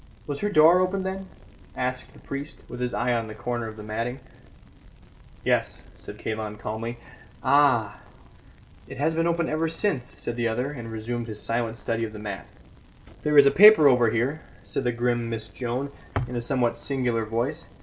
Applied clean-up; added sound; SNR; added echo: none; none; none; none.